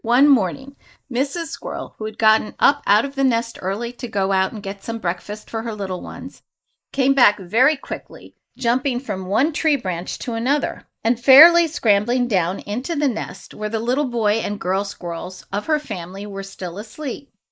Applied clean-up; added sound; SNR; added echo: neural mask model Resemble Enhance denoiser.